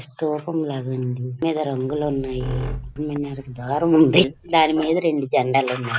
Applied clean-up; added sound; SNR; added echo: none; Squeak; 14 dB; none.